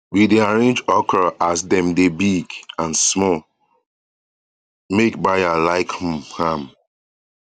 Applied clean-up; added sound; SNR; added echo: none; none; none; none.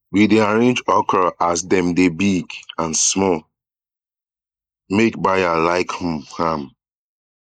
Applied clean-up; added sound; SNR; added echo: neural mask model Resemble Enhance denoiser.